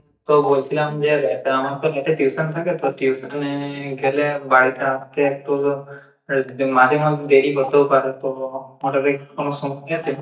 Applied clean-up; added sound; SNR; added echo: neural mask model DeepFilterNet 3.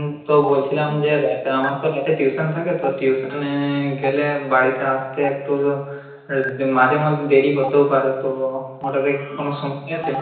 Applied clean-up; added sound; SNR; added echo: none; Stream; 17 dB; reverberation time 0.9 s.